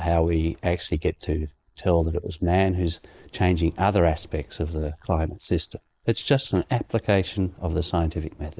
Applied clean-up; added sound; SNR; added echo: neural mask model Resemble Enhance denoiser.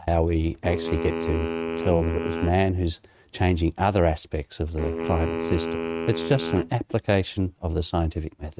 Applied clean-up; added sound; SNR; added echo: neural mask model RNNoise.